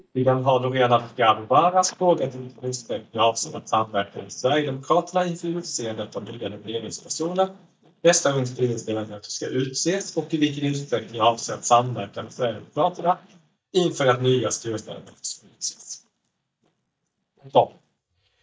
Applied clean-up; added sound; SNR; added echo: neural mask model DeepFilterNet 3.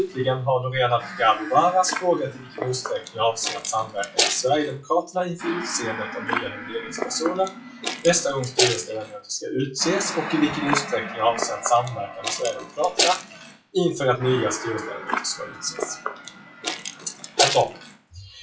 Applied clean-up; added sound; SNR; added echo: classical method WPE with log-MMSE.